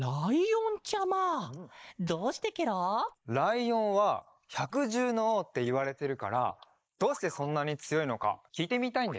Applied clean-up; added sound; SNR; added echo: neural mask model Resemble Enhance denoiser.